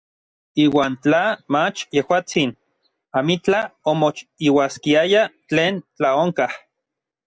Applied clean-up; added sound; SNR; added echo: none; none; none; none.